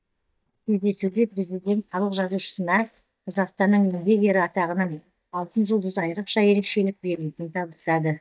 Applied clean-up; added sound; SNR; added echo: neural mask model DeepFilterNet 3.